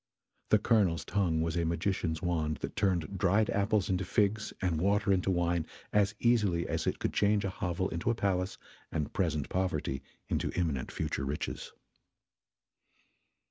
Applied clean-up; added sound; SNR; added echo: none; none; none; none.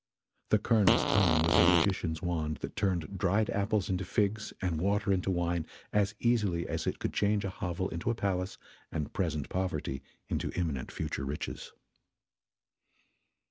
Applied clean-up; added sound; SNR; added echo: none; Fart; -3 dB; none.